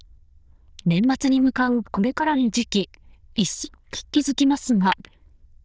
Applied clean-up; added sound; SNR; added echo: neural diffusion model UNIVERSE++.